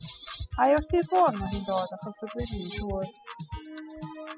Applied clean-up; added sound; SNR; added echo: classical method spectral subtraction.